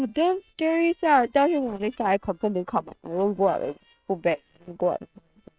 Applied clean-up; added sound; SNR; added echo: neural separator model SepFormer WHAM!.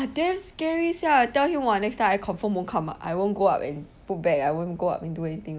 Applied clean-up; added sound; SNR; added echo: none; none; none; none.